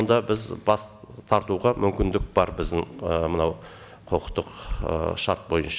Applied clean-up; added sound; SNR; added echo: none; none; none; none.